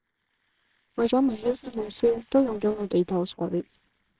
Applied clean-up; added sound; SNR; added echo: neural separator model SepFormer WHAMR!.